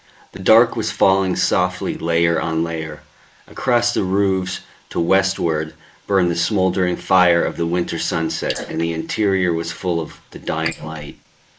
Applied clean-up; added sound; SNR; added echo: neural mask model Resemble Enhance denoiser.